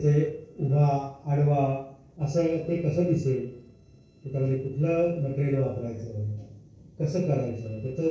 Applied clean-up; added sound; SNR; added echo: neural separator model SepFormer DNS4.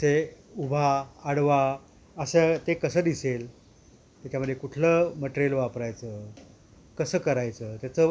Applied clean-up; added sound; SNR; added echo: none; none; none; none.